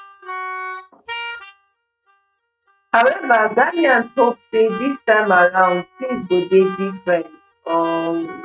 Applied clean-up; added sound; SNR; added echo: neural mask model RNNoise.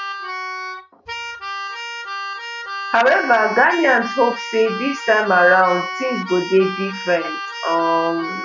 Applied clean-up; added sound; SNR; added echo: none; Keyboard (musical); 9 dB; none.